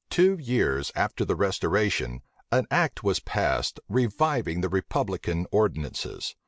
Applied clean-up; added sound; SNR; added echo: none; none; none; none.